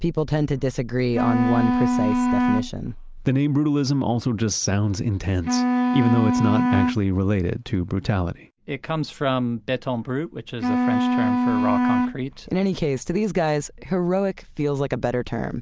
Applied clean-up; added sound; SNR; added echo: none; Wind instrument, woodwind instrument; -1 dB; none.